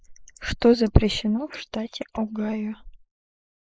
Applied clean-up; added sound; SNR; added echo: neural mask model Resemble Enhance denoiser.